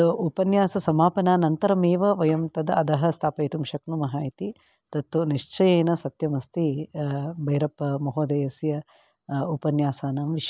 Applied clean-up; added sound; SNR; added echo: none; none; none; none.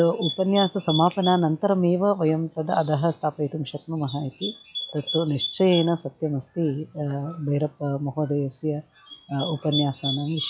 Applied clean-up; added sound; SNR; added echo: classical method log-MMSE.